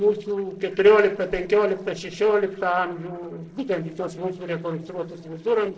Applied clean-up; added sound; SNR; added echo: neural separator model SepFormer DNS4.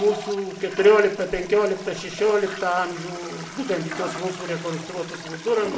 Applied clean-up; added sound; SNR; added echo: none; Toilet flush; 13 dB; reverberation time 0.7 s.